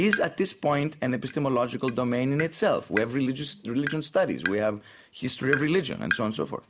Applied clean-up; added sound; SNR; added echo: none; Tap; 10 dB; none.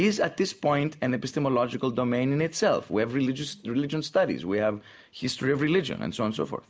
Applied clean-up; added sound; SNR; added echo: none; none; none; none.